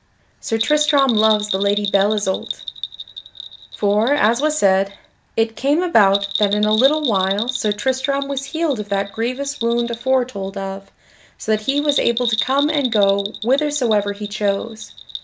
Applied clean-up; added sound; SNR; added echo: none; Bell; 8 dB; none.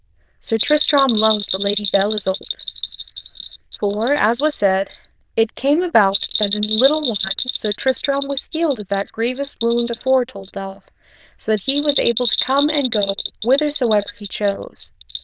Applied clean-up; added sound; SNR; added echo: neural diffusion model UNIVERSE++.